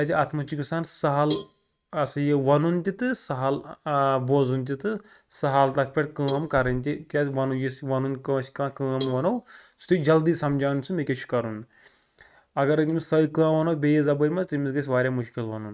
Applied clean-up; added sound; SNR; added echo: neural mask model RNNoise.